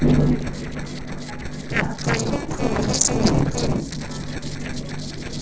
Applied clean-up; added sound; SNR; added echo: neural separator model SepFormer DNS4.